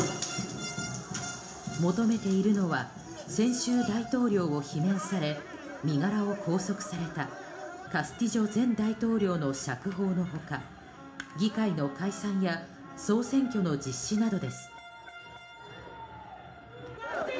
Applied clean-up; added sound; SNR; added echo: none; none; none; reverberation time 0.4 s.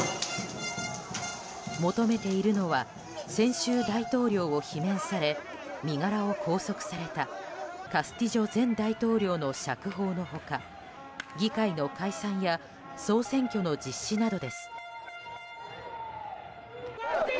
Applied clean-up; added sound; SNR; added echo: none; none; none; none.